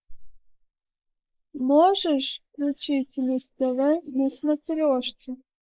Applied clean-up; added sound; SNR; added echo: neural mask model Resemble Enhance denoiser.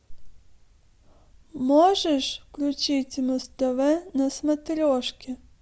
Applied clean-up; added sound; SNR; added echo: none; none; none; none.